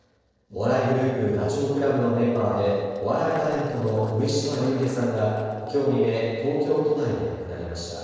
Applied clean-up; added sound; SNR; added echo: neural separator model SepFormer DNS4.